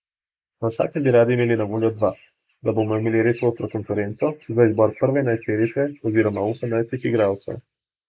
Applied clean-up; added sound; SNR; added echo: neural mask model Resemble Enhance denoiser.